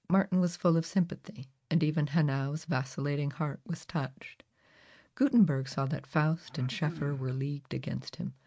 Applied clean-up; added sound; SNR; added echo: neural mask model RNNoise.